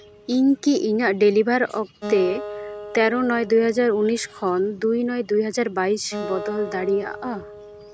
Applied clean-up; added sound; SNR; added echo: none; Acoustic guitar; 14 dB; none.